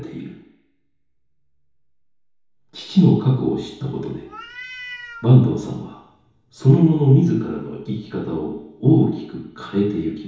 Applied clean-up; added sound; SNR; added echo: none; Meow; 17 dB; reverberation time 2.2 s.